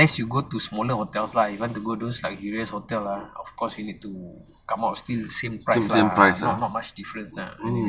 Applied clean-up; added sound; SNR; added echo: none; none; none; none.